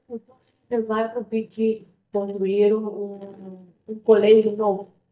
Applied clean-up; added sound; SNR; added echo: neural mask model DeepFilterNet 3.